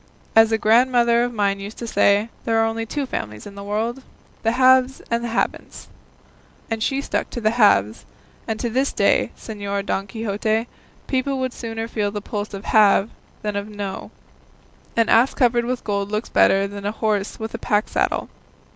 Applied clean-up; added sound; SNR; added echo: none; none; none; none.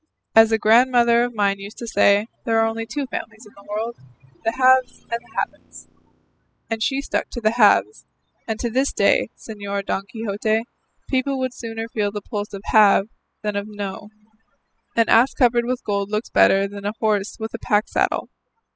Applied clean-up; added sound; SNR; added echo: classical method spectral subtraction.